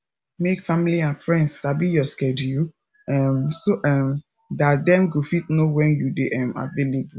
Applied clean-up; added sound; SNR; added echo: none; none; none; none.